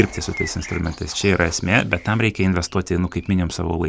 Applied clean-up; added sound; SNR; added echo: none; Bird; 18 dB; none.